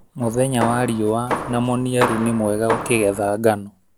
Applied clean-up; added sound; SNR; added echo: none; Hammer; 7 dB; none.